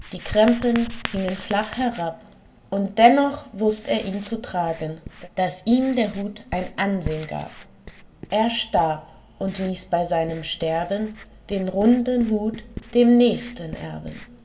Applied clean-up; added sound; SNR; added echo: none; Writing; 16 dB; reverberation time 1.0 s.